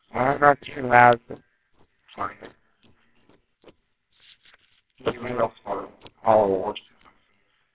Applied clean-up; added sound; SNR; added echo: neural separator model SepFormer WHAMR!.